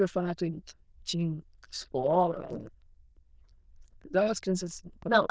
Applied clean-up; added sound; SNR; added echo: neural diffusion model UNIVERSE++.